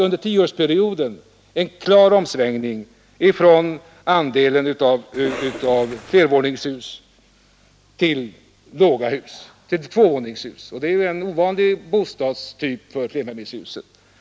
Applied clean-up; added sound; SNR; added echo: none; Cough; 13 dB; none.